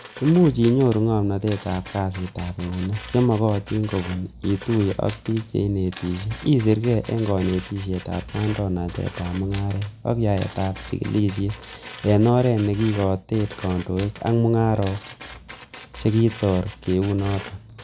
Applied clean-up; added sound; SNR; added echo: none; Tools; 19 dB; none.